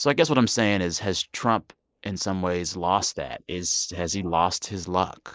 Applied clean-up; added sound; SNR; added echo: neural mask model Resemble Enhance denoiser.